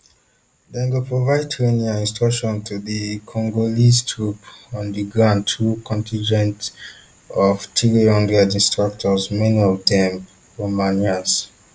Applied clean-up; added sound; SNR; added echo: none; none; none; none.